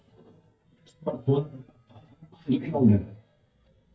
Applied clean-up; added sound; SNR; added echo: neural mask model DeepFilterNet 3.